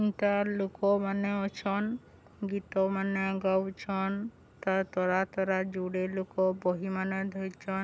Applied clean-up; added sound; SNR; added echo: none; none; none; none.